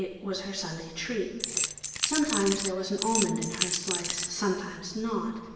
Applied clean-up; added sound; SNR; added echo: none; Rattle / Keys jangling; 0 dB; reverberation time 1.1 s.